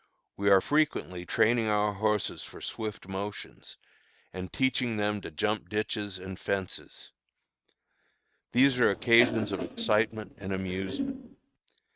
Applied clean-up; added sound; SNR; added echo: neural mask model RNNoise.